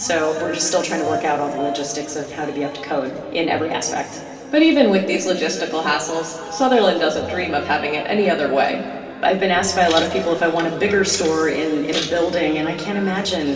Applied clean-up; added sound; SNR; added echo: none; none; none; reverberation time 2.5 s.